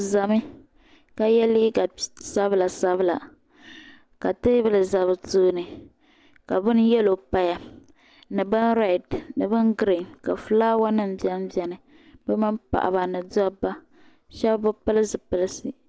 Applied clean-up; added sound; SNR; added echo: none; none; none; none.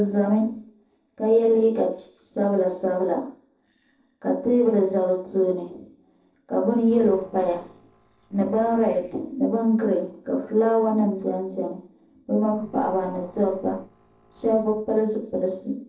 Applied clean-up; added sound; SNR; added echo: neural separator model SepFormer DNS4.